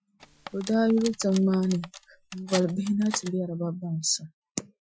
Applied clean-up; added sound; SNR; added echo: classical method Wiener filter.